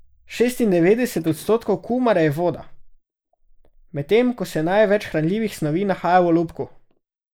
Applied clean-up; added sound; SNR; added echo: neural mask model Resemble Enhance denoiser.